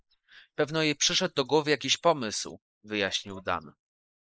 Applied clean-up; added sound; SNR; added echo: neural mask model Resemble Enhance denoiser.